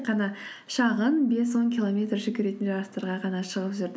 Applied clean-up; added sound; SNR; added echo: none; none; none; none.